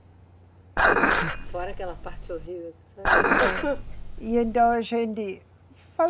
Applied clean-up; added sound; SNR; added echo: none; Dishes, pots, and pans; -4 dB; none.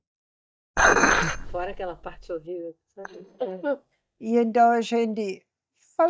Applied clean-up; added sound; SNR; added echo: neural mask model DeepFilterNet 3.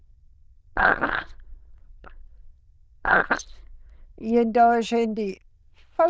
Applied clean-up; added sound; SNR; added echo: neural diffusion model UNIVERSE++.